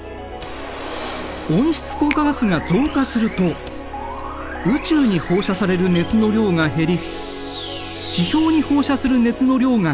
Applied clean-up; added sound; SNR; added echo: none; Finger snapping + Fire; 18 dB; none.